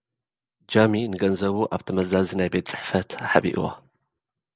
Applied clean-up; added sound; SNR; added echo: none; none; none; none.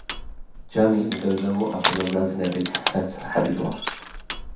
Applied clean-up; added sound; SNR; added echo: none; Crushing; 7 dB; reverberation time 0.7 s.